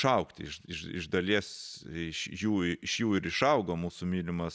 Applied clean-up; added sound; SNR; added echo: none; none; none; none.